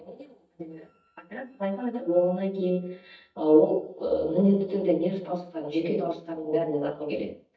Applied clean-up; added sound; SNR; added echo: neural mask model DeepFilterNet 3.